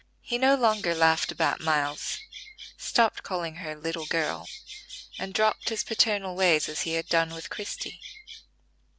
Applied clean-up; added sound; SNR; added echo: none; Bird vocalization, bird call, bird song; 14 dB; none.